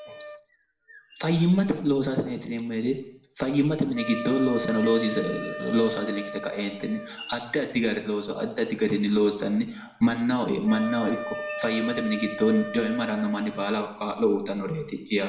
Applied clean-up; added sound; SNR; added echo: none; Wind instrument, woodwind instrument; 12 dB; reverberation time 0.7 s.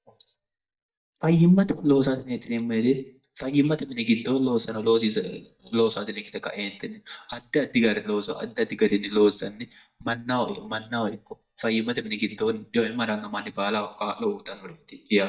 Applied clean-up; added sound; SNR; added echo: neural mask model DeepFilterNet 3.